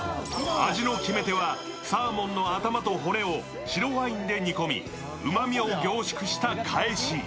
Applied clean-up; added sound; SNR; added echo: none; none; none; none.